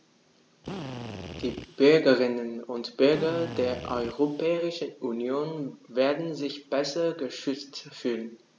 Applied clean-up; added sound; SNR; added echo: none; Drill; 11 dB; none.